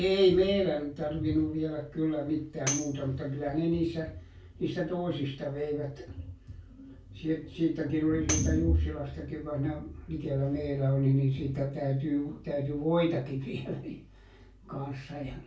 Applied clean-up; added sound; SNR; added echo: none; Tambourine; 9 dB; reverberation time 0.3 s.